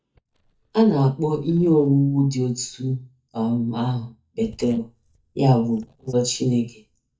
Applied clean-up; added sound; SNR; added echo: neural mask model DeepFilterNet 3.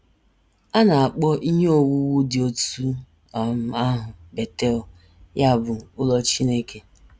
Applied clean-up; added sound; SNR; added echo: none; none; none; none.